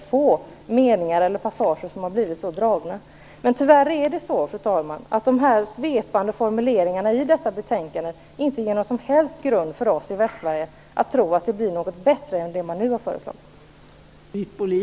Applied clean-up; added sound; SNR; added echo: none; none; none; none.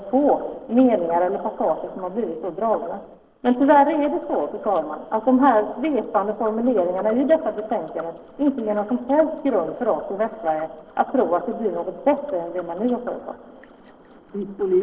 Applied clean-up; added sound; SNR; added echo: neural separator model SepFormer DNS4.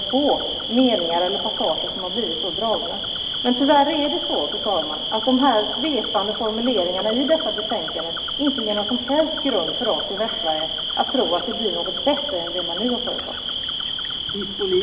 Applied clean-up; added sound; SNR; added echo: none; Cricket; 3 dB; reverberation time 2.9 s.